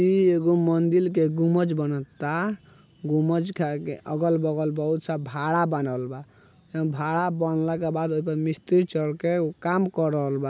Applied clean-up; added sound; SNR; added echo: none; none; none; none.